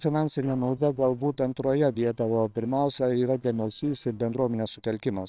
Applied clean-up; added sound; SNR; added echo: neural separator model SepFormer WHAMR!.